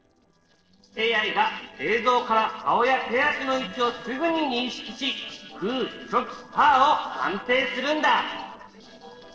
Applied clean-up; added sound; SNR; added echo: neural separator model SepFormer DNS4.